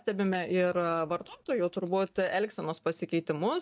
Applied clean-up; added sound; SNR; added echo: neural mask model DeepFilterNet 3.